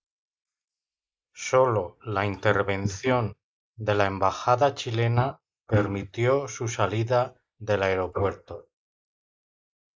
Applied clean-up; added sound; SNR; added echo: neural mask model Resemble Enhance denoiser.